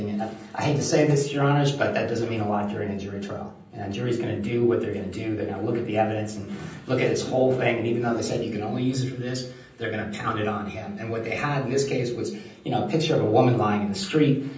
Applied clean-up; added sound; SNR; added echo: none; none; none; reverberation time 0.6 s.